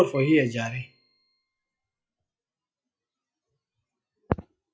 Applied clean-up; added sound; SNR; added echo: classical method log-MMSE.